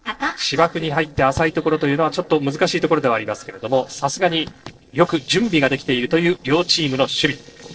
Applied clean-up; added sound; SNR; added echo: neural separator model SepFormer DNS4.